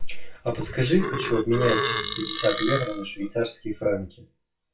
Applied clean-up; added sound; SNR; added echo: classical method WPE with log-MMSE.